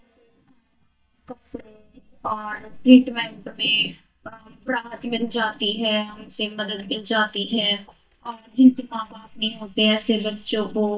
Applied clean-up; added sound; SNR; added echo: neural mask model DeepFilterNet 3.